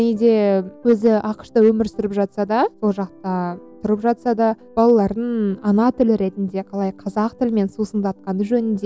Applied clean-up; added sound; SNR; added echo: none; none; none; none.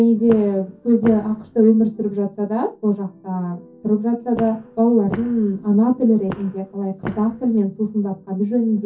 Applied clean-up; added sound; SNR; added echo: none; Walk, footsteps; 16 dB; reverberation time 0.3 s.